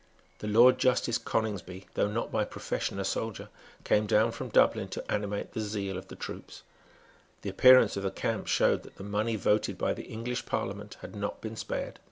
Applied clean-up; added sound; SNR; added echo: none; none; none; none.